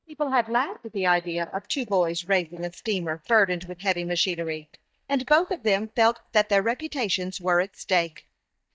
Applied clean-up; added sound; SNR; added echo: neural mask model DeepFilterNet 3.